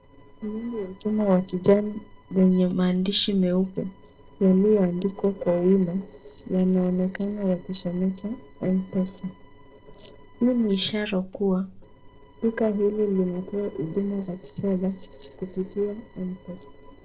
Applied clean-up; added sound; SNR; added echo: neural separator model SepFormer DNS4.